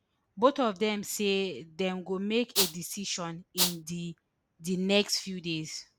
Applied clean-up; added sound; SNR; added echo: none; Rattle (instrument); -2 dB; none.